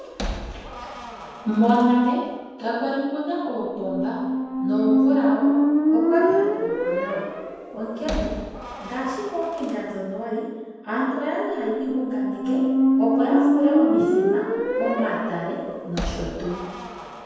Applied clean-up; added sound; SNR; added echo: none; Squeak; -2 dB; reverberation time 1.2 s.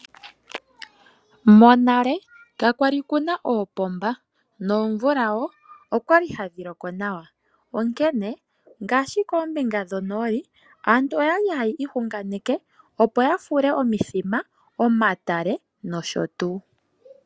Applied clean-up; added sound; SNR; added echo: none; none; none; none.